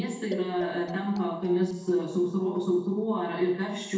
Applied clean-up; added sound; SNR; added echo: neural separator model SepFormer DNS4.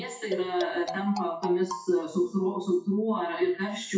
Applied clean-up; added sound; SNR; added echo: classical method WPE with log-MMSE.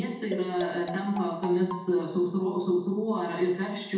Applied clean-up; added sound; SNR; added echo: none; Marimba, xylophone; 12 dB; reverberation time 0.8 s.